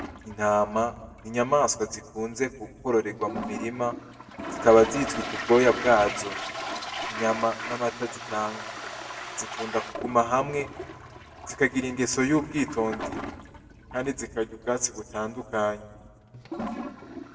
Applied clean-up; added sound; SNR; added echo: none; Toilet flush; 10 dB; reverberation time 0.9 s.